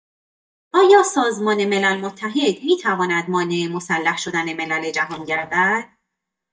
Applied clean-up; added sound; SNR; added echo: neural mask model DeepFilterNet 3.